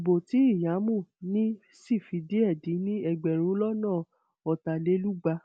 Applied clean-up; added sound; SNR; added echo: none; none; none; none.